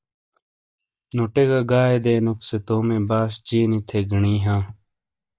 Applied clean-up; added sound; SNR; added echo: neural mask model DeepFilterNet 3.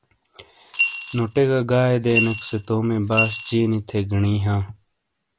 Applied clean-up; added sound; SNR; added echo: none; Coin (dropping) / Glass; 4 dB; none.